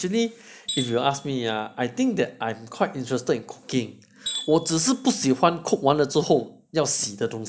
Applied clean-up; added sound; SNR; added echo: none; Tools; 15 dB; none.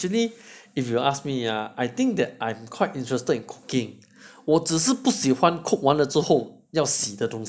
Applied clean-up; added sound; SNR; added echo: none; none; none; none.